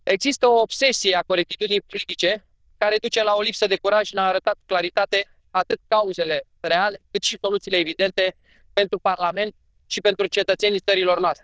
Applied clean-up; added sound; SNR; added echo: neural diffusion model UNIVERSE++.